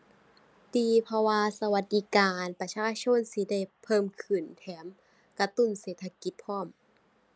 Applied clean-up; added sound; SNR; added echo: none; none; none; none.